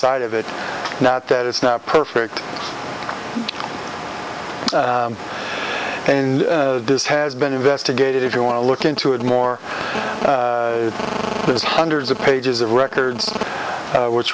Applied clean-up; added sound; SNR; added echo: none; none; none; none.